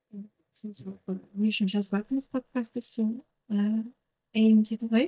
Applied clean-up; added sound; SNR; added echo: neural mask model DeepFilterNet 3.